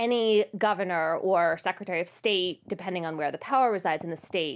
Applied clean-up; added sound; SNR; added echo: none; none; none; none.